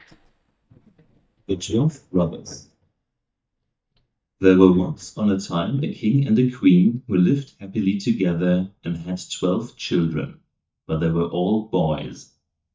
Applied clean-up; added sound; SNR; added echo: neural mask model DeepFilterNet 3.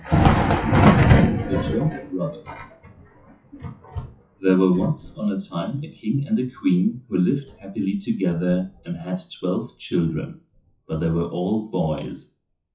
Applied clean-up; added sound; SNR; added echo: classical method WPE with log-MMSE.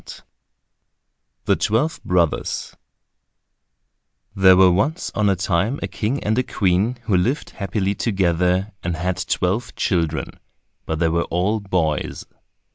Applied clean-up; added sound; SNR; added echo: none; none; none; none.